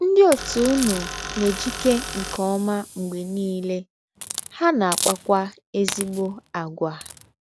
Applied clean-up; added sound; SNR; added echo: none; Hiss + Tools; 9 dB; none.